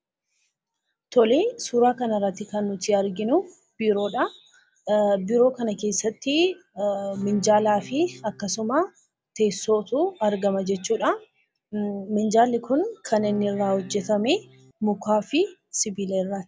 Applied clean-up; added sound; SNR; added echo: none; Acoustic guitar / Strum; 18 dB; none.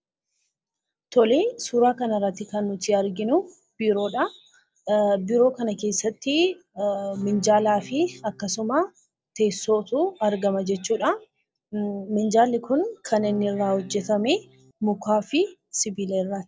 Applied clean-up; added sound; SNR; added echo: neural separator model SepFormer DNS4.